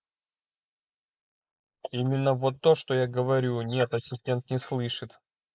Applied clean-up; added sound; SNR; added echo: neural mask model Resemble Enhance denoiser.